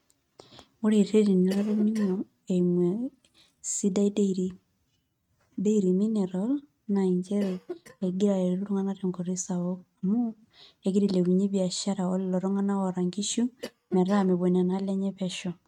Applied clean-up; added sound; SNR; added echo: neural mask model RNNoise.